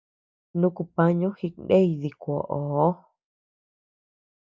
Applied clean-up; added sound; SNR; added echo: none; none; none; none.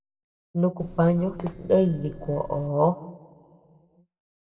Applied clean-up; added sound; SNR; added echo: neural separator model SepFormer DNS4.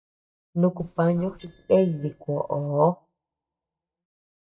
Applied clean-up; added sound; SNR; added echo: neural mask model DeepFilterNet 3.